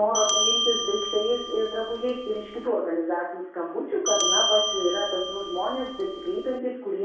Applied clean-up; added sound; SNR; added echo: none; Bell; 1 dB; reverberation time 0.5 s.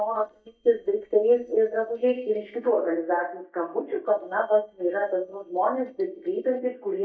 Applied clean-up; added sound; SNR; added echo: neural mask model DeepFilterNet 3.